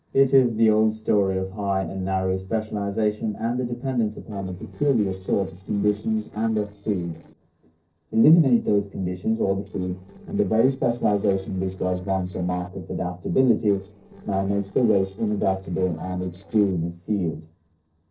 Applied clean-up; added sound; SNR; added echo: neural separator model SepFormer DNS4.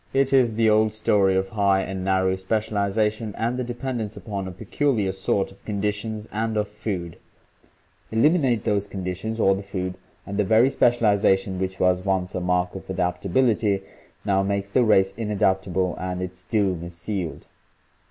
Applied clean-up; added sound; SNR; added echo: none; none; none; none.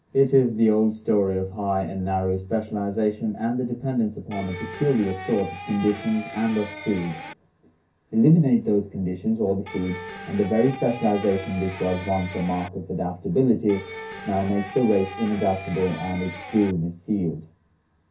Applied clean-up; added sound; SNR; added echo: none; Electric guitar; 13 dB; reverberation time 0.3 s.